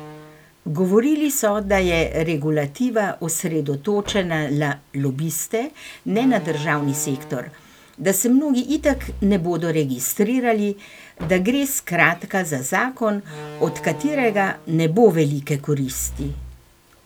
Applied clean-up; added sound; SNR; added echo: none; Slam; 18 dB; none.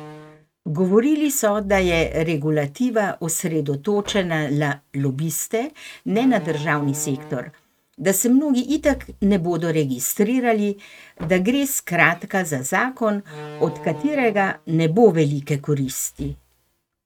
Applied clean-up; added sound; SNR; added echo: neural mask model RNNoise.